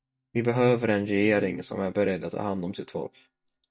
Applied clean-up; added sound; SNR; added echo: neural mask model DeepFilterNet 3.